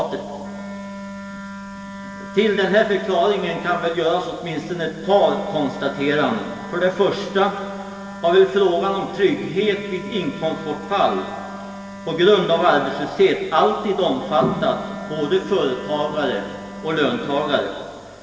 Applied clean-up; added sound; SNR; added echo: none; Wind instrument, woodwind instrument; 14 dB; reverberation time 2.0 s.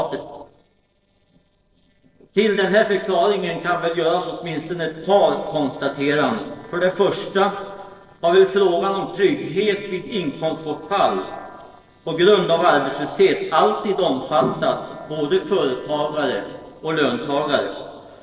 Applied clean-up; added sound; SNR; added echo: neural separator model SepFormer DNS4.